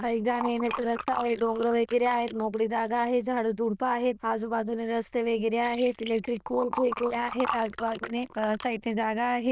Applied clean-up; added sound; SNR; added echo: neural diffusion model UNIVERSE++.